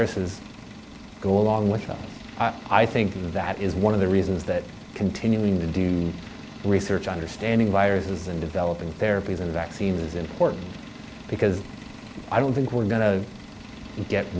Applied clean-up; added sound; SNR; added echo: none; Engine; 16 dB; none.